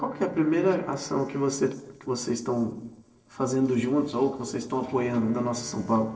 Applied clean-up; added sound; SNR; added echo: neural separator model SepFormer DNS4.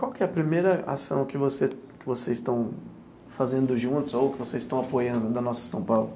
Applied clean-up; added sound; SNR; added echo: none; none; none; none.